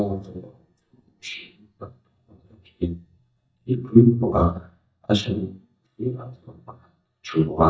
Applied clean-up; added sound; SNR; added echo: neural mask model DeepFilterNet 3.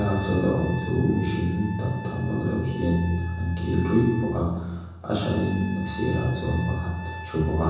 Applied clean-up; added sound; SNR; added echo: none; Trumpet; 15 dB; reverberation time 1.1 s.